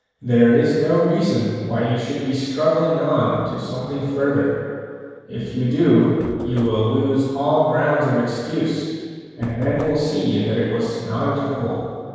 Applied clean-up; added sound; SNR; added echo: neural separator model SepFormer DNS4.